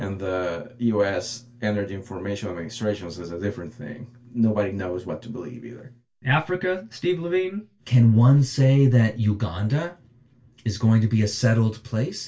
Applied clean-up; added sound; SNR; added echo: none; none; none; reverberation time 0.2 s.